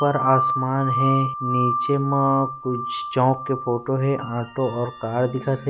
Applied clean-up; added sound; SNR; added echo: none; Wind chime; 4 dB; none.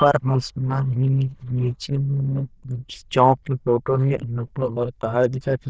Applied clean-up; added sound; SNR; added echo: neural diffusion model UNIVERSE++.